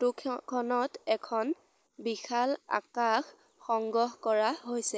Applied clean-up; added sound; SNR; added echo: neural mask model Resemble Enhance denoiser.